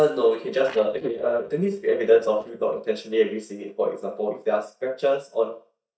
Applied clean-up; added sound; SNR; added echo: neural mask model DeepFilterNet 3.